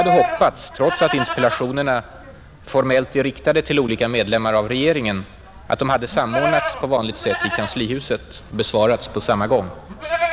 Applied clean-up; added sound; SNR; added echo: none; Livestock, farm animals, working animals; 7 dB; none.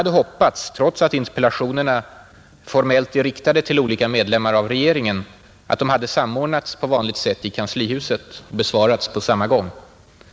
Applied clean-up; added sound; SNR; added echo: none; none; none; none.